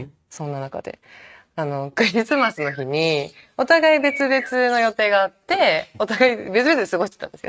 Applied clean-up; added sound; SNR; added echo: neural mask model RNNoise.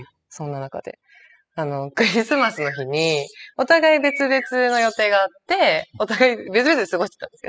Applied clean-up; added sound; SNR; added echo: classical method spectral subtraction.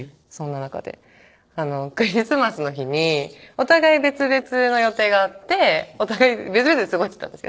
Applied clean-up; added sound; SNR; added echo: neural separator model SepFormer DNS4.